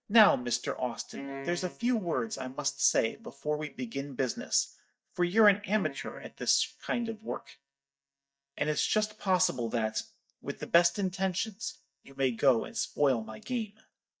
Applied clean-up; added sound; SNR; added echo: neural mask model DeepFilterNet 3.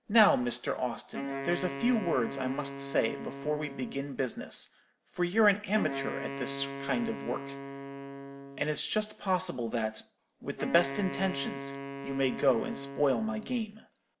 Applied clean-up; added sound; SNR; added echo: none; Wind instrument, woodwind instrument; 9 dB; none.